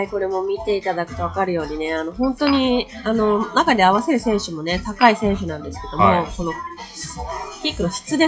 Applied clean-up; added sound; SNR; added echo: classical method WPE with log-MMSE.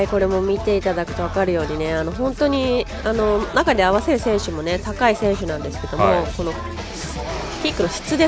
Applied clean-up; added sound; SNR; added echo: none; none; none; none.